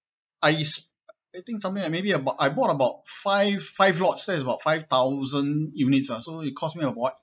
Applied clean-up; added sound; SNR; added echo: neural mask model Resemble Enhance denoiser.